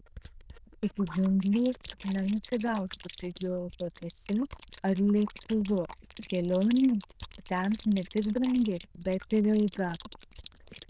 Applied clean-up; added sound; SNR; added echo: neural diffusion model UNIVERSE++.